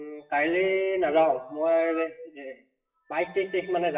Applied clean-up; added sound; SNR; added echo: classical method WPE with log-MMSE.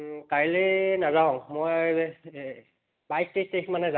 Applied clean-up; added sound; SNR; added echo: none; none; none; none.